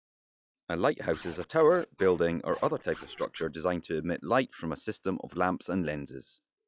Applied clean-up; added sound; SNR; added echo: classical method log-MMSE.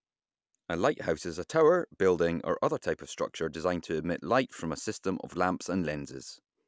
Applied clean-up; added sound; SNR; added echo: none; none; none; none.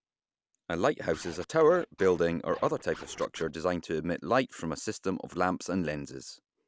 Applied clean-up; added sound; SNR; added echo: none; Scratching (performance technique); 19 dB; none.